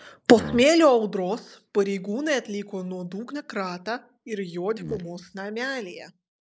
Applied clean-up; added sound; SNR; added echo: neural mask model Resemble Enhance denoiser.